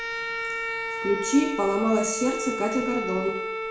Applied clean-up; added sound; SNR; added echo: none; Bowed string instrument; 4 dB; reverberation time 0.6 s.